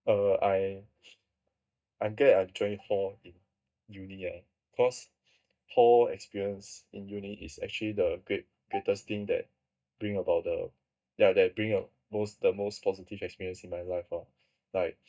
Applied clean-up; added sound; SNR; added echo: neural mask model DeepFilterNet 3.